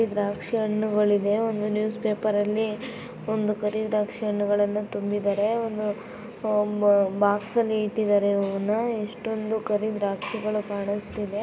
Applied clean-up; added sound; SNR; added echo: none; none; none; none.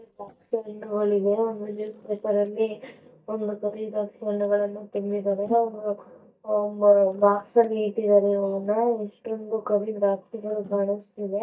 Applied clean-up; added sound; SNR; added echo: neural mask model DeepFilterNet 3.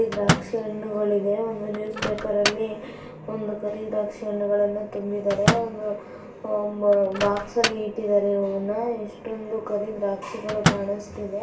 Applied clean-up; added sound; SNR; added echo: none; Microwave oven; 5 dB; reverberation time 0.3 s.